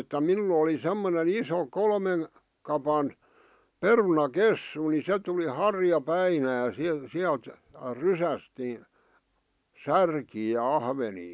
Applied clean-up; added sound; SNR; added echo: none; none; none; none.